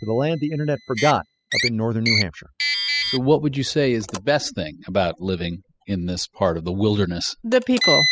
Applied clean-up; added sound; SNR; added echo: classical method spectral subtraction.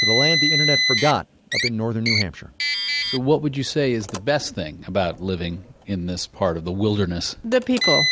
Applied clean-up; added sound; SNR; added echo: none; Car; 2 dB; none.